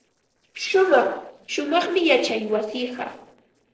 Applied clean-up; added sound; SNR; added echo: neural separator model SepFormer DNS4.